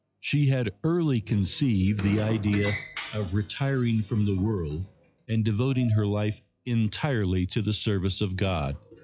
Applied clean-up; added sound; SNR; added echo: classical method log-MMSE.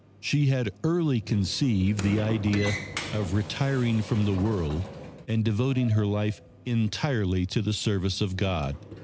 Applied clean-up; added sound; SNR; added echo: none; Sliding door; 14 dB; none.